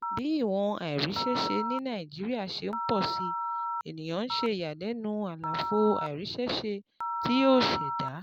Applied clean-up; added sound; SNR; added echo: none; Telephone; 5 dB; none.